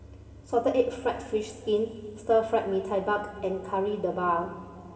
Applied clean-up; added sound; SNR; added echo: none; none; none; reverberation time 2.3 s.